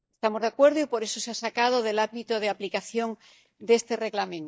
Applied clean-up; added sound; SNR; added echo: neural mask model DeepFilterNet 3.